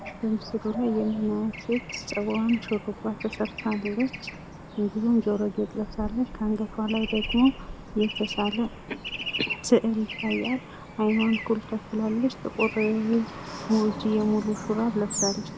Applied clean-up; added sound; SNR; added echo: none; Traffic noise, roadway noise / Bird; 9 dB; none.